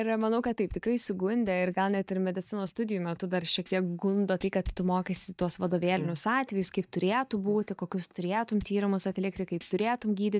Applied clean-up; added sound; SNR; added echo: neural mask model DeepFilterNet 3.